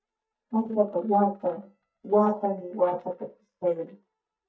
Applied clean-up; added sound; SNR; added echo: neural mask model DeepFilterNet 3.